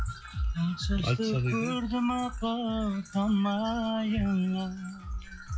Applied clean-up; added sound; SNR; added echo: classical method log-MMSE.